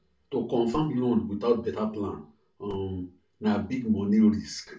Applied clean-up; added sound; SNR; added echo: none; none; none; reverberation time 0.3 s.